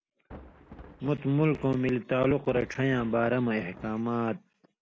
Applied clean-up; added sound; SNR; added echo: none; Thunder; 19 dB; none.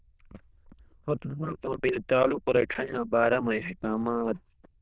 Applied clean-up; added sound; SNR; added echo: neural diffusion model UNIVERSE++.